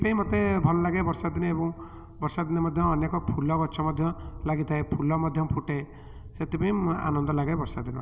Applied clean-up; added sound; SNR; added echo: none; Thunder; 12 dB; none.